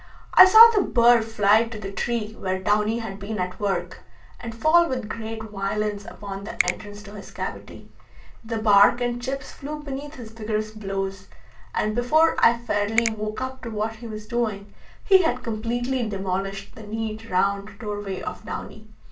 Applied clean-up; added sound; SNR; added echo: none; Finger snapping; 9 dB; reverberation time 0.3 s.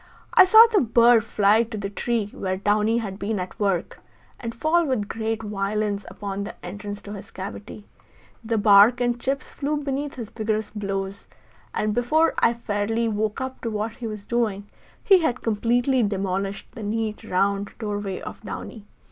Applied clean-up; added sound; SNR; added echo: none; none; none; none.